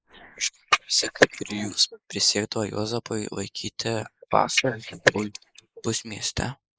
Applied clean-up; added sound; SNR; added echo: neural mask model Resemble Enhance denoiser.